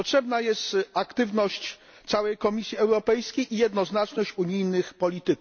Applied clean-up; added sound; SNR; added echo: none; none; none; none.